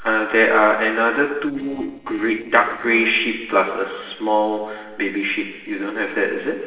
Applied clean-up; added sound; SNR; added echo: neural separator model SepFormer DNS4.